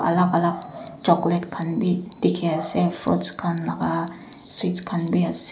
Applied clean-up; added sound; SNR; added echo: none; Alarm; 13 dB; none.